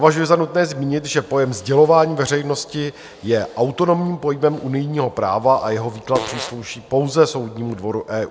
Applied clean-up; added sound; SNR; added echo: none; Fart; 13 dB; none.